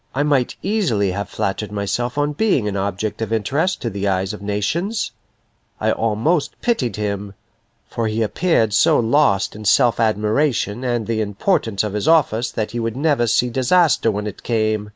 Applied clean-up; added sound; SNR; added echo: none; none; none; none.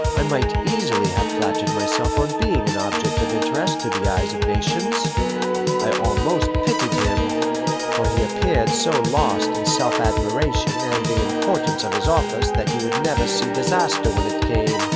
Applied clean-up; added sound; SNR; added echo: none; Piano / Organ; -4 dB; none.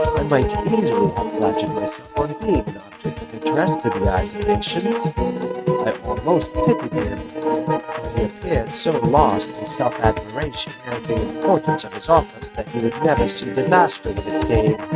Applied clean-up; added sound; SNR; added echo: neural mask model RNNoise.